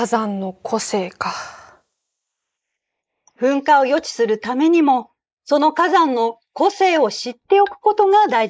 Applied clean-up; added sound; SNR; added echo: neural mask model Resemble Enhance denoiser.